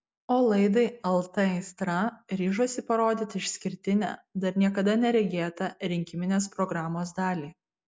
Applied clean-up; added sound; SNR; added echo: none; none; none; none.